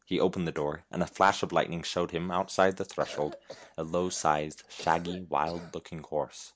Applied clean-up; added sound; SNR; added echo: none; Cough; 18 dB; none.